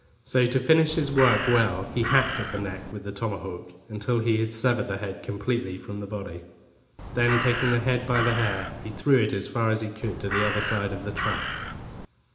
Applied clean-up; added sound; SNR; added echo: none; Crow; 5 dB; reverberation time 0.8 s.